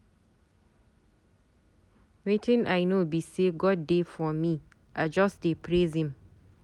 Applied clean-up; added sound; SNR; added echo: none; none; none; none.